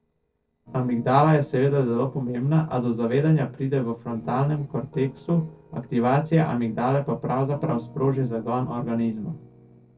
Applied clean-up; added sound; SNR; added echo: neural separator model SepFormer DNS4.